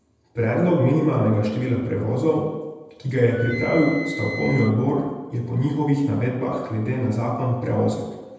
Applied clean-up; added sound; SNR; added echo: none; Wind instrument, woodwind instrument; 14 dB; reverberation time 1.0 s.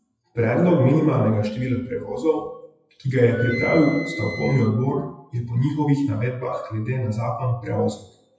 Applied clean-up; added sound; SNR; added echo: classical method WPE with log-MMSE.